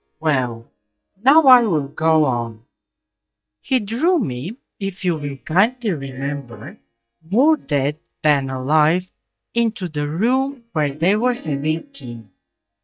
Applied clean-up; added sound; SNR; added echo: neural mask model DeepFilterNet 3.